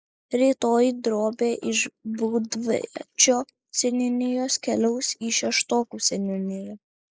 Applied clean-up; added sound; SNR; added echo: neural mask model Resemble Enhance denoiser.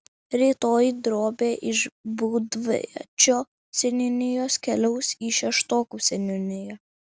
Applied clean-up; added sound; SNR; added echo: none; none; none; none.